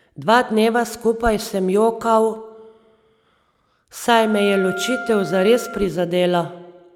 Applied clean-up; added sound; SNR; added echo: none; Wind instrument, woodwind instrument; 11 dB; none.